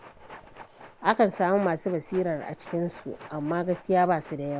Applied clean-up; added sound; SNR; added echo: none; Train; 20 dB; none.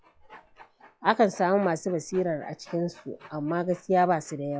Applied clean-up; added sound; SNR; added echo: classical method log-MMSE.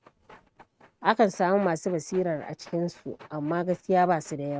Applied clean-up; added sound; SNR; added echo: neural mask model RNNoise.